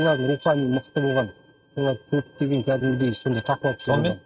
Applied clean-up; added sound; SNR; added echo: neural mask model RNNoise.